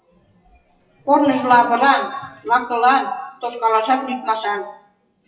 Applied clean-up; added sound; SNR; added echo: classical method WPE with log-MMSE.